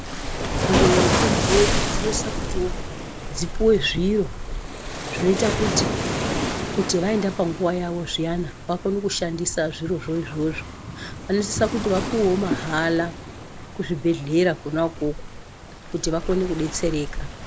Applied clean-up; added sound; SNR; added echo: none; Waves, surf; 2 dB; none.